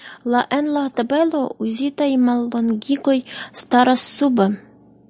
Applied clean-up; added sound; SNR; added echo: none; none; none; none.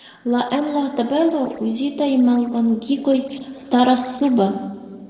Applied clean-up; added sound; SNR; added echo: neural separator model SepFormer DNS4.